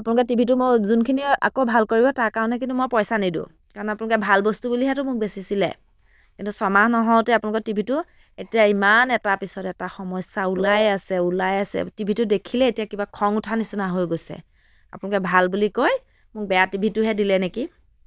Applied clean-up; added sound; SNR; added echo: neural diffusion model UNIVERSE++.